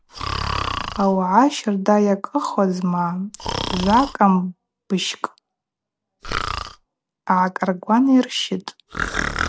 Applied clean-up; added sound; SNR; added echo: none; Breathing; 9 dB; none.